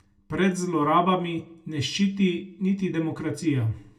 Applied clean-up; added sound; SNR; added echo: none; none; none; reverberation time 0.2 s.